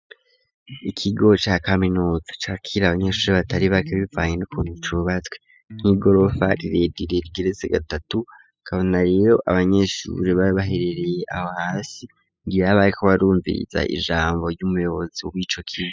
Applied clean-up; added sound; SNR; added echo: classical method spectral subtraction.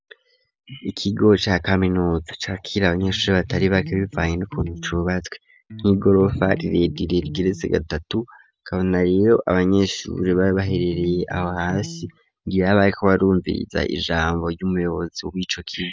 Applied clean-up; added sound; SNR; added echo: none; Electric guitar; 12 dB; none.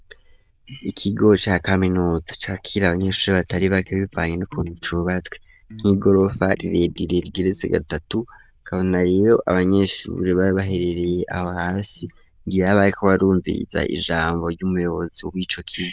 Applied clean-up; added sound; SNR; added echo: neural diffusion model UNIVERSE++.